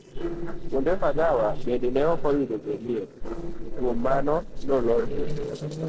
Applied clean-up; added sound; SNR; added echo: neural separator model SepFormer DNS4.